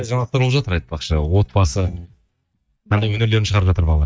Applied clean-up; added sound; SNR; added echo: neural mask model DeepFilterNet 3.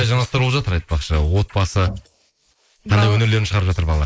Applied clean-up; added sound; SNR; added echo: neural mask model Resemble Enhance denoiser.